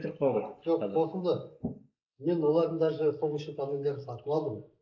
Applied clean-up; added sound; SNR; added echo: neural mask model Resemble Enhance denoiser.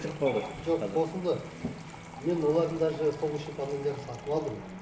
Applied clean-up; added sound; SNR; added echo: none; Sink (filling or washing) / Water tap, faucet; 19 dB; none.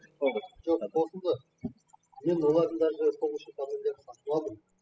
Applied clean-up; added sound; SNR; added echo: classical method spectral subtraction.